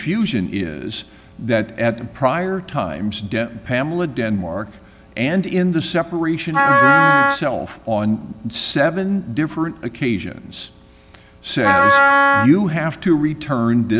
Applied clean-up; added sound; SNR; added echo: none; Wind instrument, woodwind instrument; -5 dB; none.